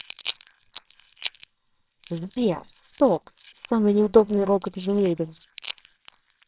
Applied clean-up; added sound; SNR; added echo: neural separator model SepFormer WHAMR!.